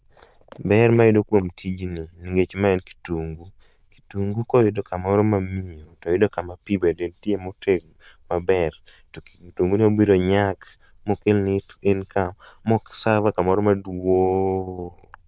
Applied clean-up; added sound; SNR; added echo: neural diffusion model UNIVERSE++.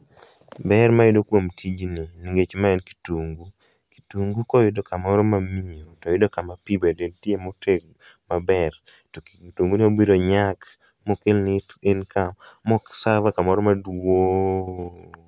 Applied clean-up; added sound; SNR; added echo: none; none; none; none.